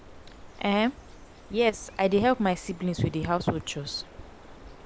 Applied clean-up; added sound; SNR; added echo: none; Bird; 18 dB; none.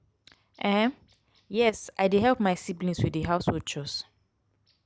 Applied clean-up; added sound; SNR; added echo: none; none; none; none.